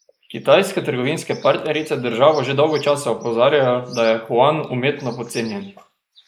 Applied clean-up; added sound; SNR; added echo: neural mask model Resemble Enhance denoiser.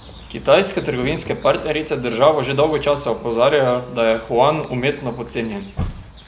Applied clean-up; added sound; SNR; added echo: none; Chirp, tweet; 16 dB; none.